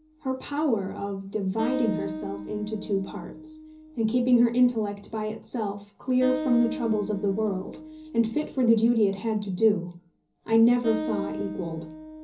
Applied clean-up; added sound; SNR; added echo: none; Acoustic guitar; 11 dB; reverberation time 0.5 s.